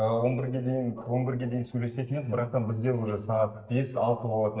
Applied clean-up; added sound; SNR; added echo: neural mask model DeepFilterNet 3.